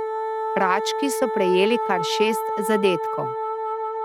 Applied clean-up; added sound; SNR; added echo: none; Wind instrument, woodwind instrument; 1 dB; none.